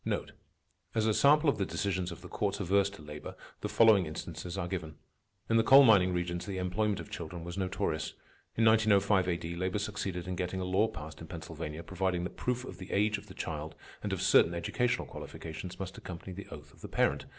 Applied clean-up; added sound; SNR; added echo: none; none; none; none.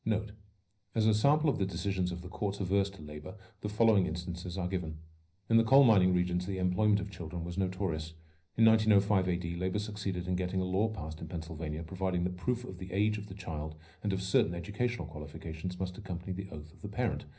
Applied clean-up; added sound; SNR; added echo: none; none; none; reverberation time 0.5 s.